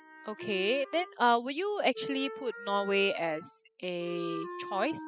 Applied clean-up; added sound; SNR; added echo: classical method spectral subtraction.